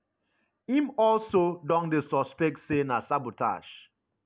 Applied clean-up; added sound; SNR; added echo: none; none; none; none.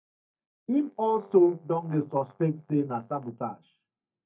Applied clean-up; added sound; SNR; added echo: neural mask model DeepFilterNet 3.